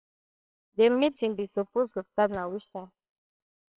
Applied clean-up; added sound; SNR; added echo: neural separator model SepFormer WHAMR!.